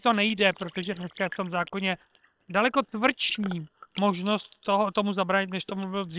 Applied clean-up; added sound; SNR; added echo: neural separator model SepFormer WHAM!.